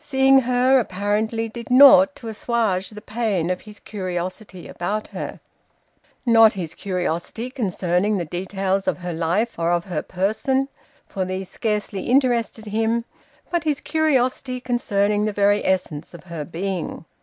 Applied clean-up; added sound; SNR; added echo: none; none; none; none.